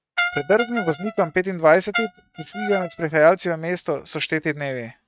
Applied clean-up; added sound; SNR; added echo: neural mask model RNNoise.